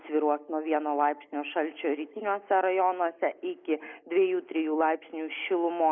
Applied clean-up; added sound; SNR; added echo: neural mask model Resemble Enhance denoiser.